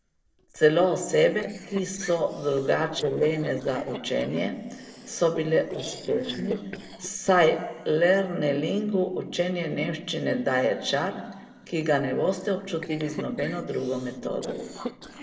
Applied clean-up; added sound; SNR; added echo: neural separator model SepFormer DNS4.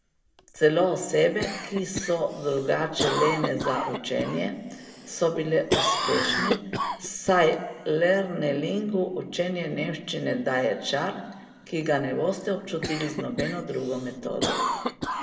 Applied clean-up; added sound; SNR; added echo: none; Cough; 6 dB; reverberation time 1.7 s.